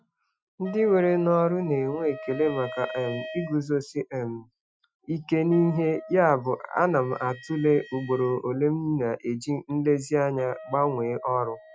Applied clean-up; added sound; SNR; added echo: classical method Wiener filter.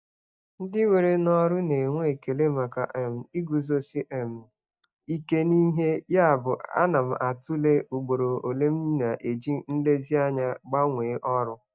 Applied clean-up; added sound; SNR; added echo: neural mask model DeepFilterNet 3.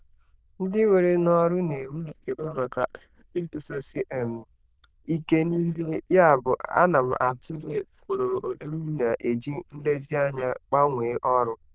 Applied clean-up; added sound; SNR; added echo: neural diffusion model UNIVERSE++.